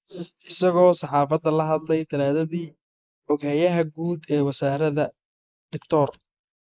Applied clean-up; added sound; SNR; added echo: neural mask model Resemble Enhance denoiser.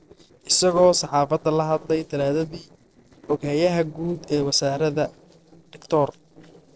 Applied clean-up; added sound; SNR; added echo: neural separator model SepFormer DNS4.